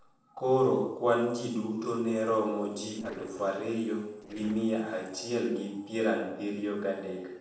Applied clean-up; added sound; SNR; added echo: neural separator model SepFormer DNS4.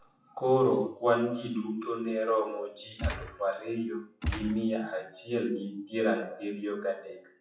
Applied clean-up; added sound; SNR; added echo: classical method WPE with log-MMSE.